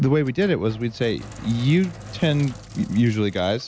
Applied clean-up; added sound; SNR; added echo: none; Sink (filling or washing); 18 dB; none.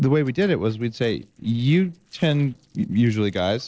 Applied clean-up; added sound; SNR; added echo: neural separator model SepFormer DNS4.